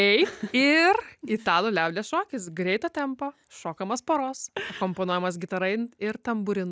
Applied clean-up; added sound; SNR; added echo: none; none; none; none.